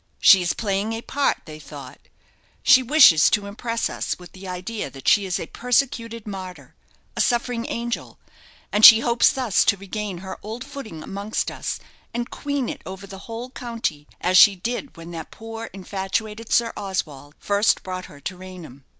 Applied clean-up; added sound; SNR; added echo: none; none; none; none.